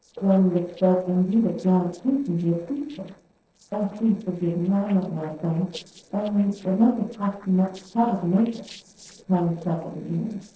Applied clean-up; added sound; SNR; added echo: neural separator model SepFormer DNS4.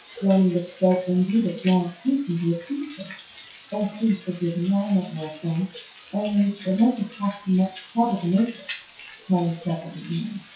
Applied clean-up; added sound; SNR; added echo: classical method WPE with log-MMSE.